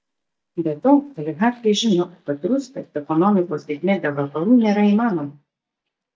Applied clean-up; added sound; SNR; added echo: neural mask model DeepFilterNet 3.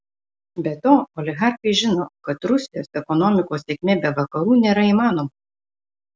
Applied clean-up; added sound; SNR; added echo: none; none; none; none.